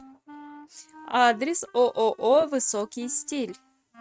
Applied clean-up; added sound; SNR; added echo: neural mask model RNNoise.